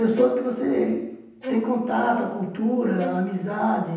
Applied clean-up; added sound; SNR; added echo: none; Bowed string instrument; 12 dB; reverberation time 0.9 s.